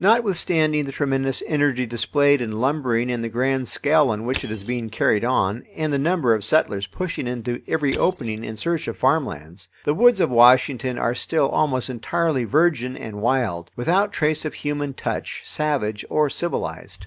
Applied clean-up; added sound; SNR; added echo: neural mask model DeepFilterNet 3.